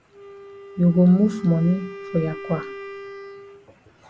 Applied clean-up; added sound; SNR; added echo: none; Wind instrument, woodwind instrument; 15 dB; none.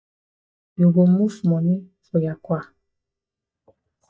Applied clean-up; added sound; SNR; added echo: neural mask model DeepFilterNet 3.